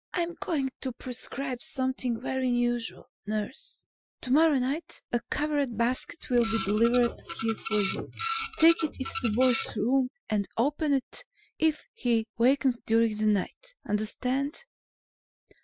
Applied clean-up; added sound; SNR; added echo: classical method Wiener filter.